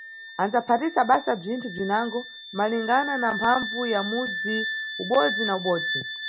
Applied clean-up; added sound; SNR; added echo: none; Wind instrument, woodwind instrument; 7 dB; none.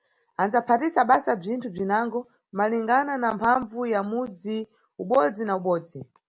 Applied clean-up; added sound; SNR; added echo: none; none; none; none.